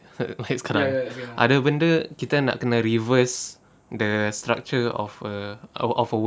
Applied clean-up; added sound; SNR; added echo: none; none; none; none.